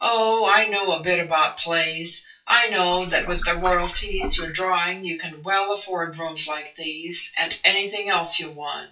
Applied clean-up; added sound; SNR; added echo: classical method WPE with log-MMSE.